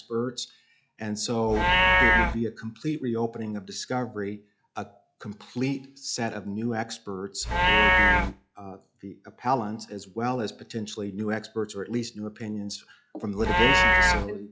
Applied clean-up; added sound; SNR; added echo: classical method log-MMSE.